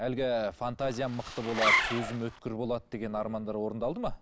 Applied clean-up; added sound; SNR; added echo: none; Zipper (clothing); -1 dB; none.